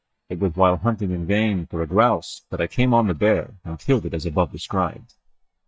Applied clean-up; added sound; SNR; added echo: neural mask model DeepFilterNet 3.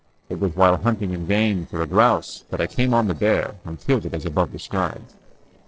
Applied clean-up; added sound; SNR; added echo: neural separator model SepFormer DNS4.